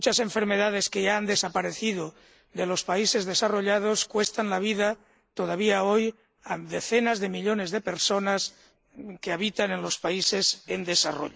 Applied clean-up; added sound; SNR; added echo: neural mask model Resemble Enhance denoiser.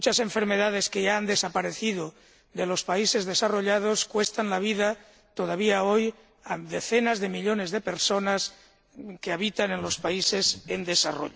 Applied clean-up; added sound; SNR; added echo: neural separator model SepFormer DNS4.